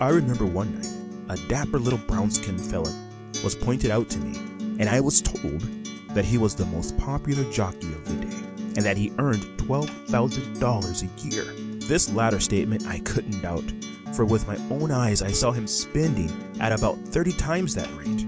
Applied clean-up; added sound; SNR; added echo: none; Acoustic guitar; 7 dB; none.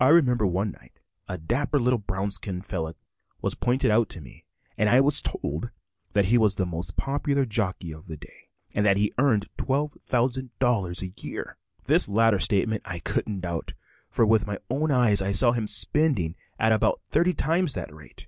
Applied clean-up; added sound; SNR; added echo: none; none; none; none.